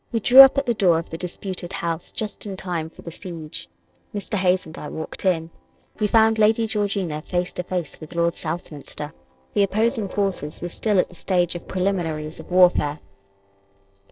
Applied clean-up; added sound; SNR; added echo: neural separator model SepFormer DNS4.